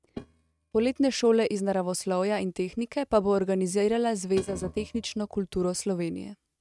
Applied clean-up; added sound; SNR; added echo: neural mask model RNNoise.